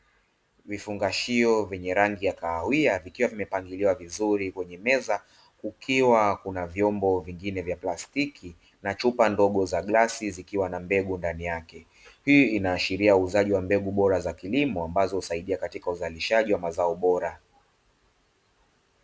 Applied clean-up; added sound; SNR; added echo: none; none; none; none.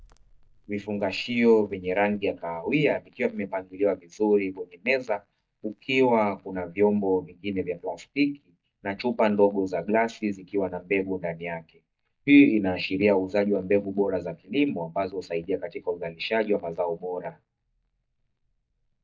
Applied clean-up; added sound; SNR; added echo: neural mask model DeepFilterNet 3.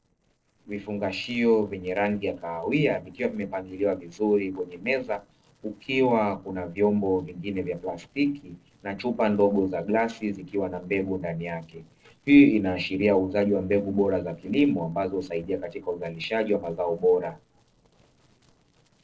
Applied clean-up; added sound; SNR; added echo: neural separator model SepFormer DNS4.